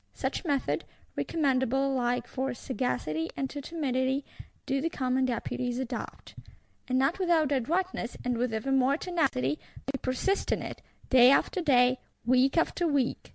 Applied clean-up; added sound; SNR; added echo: none; none; none; none.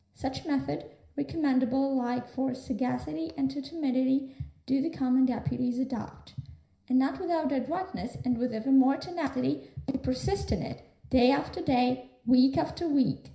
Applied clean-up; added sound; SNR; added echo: none; none; none; reverberation time 0.5 s.